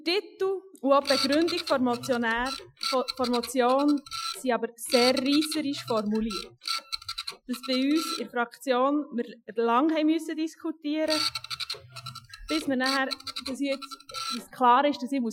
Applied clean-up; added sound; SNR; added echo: classical method Wiener filter.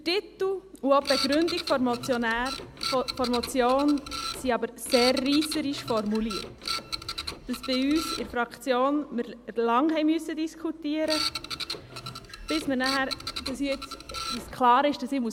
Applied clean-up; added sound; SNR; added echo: none; Printer; 7 dB; none.